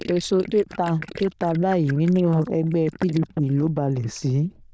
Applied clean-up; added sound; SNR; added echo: neural diffusion model UNIVERSE++.